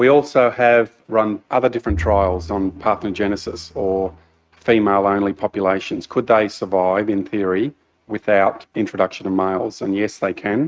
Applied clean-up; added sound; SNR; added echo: neural mask model RNNoise.